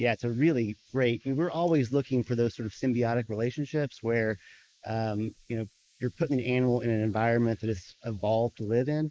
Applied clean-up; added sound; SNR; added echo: neural mask model Resemble Enhance denoiser.